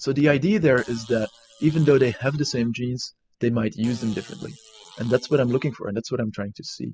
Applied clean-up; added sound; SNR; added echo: classical method spectral subtraction.